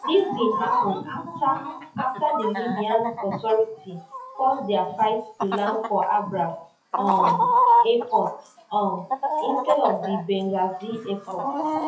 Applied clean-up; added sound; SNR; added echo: classical method WPE with log-MMSE.